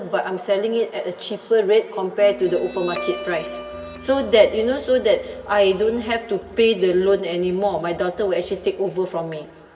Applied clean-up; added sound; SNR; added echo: none; Guitar; 18 dB; reverberation time 2.0 s.